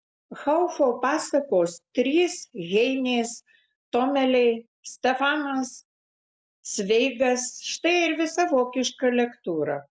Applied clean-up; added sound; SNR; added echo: none; none; none; none.